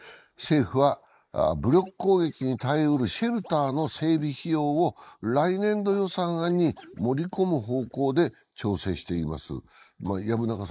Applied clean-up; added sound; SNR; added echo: neural mask model Resemble Enhance denoiser.